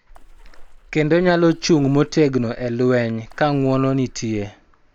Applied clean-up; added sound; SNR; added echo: none; Water / Splash, splatter; 19 dB; none.